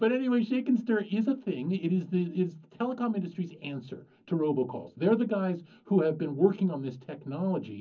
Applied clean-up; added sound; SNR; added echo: none; none; none; reverberation time 0.4 s.